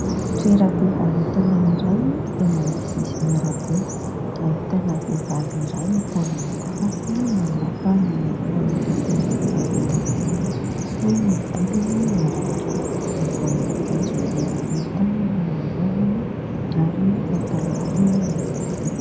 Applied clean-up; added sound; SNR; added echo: none; Bird vocalization, bird call, bird song; 1 dB; reverberation time 0.2 s.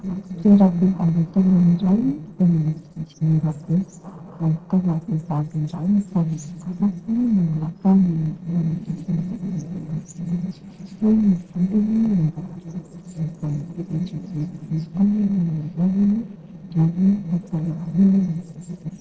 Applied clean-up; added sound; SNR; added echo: neural separator model SepFormer DNS4.